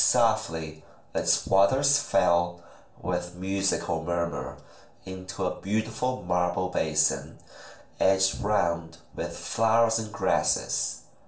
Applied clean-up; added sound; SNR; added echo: none; none; none; reverberation time 0.4 s.